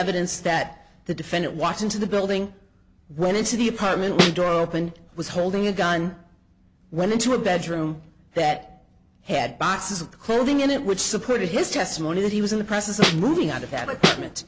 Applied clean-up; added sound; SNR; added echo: none; Snare drum; -4 dB; none.